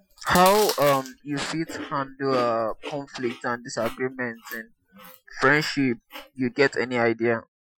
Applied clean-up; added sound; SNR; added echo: classical method Wiener filter.